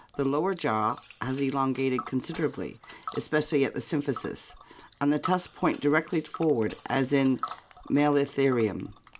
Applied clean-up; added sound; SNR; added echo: none; Tick; 16 dB; none.